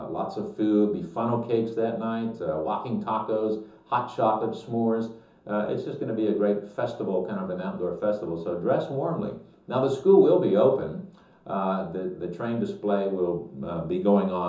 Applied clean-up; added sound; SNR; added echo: none; none; none; reverberation time 0.6 s.